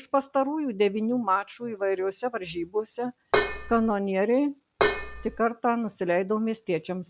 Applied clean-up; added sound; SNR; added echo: none; Dishes, pots, and pans; 0 dB; none.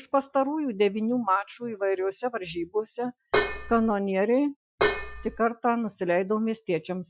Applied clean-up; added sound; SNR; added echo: classical method Wiener filter.